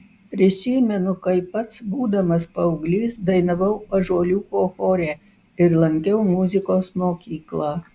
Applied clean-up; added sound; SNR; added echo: none; none; none; none.